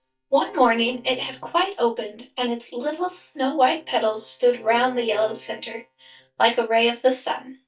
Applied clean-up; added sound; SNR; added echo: neural mask model DeepFilterNet 3.